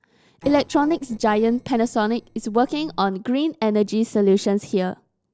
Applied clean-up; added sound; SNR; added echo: neural separator model SepFormer DNS4.